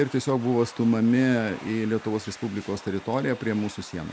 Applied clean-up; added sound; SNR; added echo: none; Domestic sounds, home sounds; 19 dB; none.